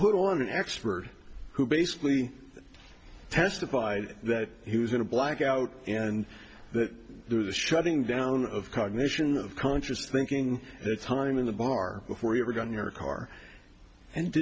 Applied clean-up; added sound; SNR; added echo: none; none; none; none.